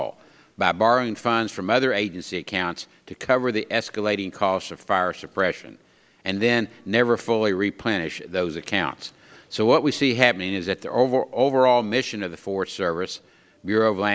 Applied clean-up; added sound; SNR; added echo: none; none; none; none.